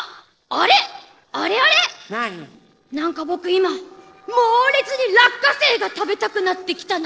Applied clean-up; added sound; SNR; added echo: neural separator model SepFormer DNS4.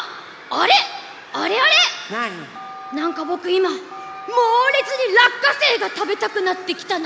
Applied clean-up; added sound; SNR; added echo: none; Telephone; 16 dB; none.